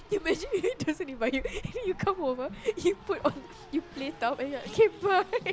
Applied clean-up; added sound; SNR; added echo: none; Race car, auto racing; 16 dB; none.